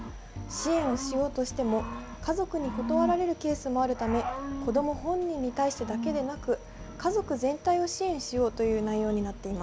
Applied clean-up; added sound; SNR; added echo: none; Cricket / Growling; 10 dB; none.